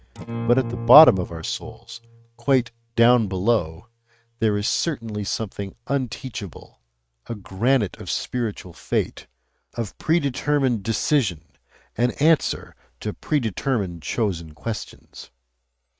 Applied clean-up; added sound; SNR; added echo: neural mask model RNNoise.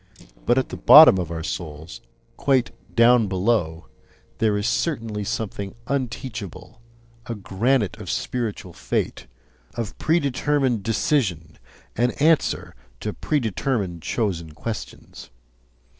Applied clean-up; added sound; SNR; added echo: neural separator model SepFormer DNS4.